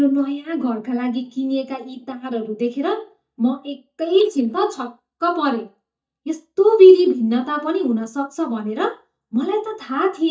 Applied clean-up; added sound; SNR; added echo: neural mask model DeepFilterNet 3.